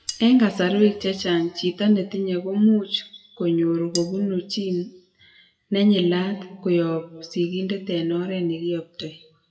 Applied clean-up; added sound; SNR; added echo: classical method WPE with log-MMSE.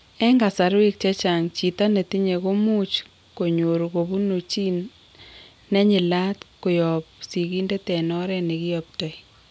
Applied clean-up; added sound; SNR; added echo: none; none; none; none.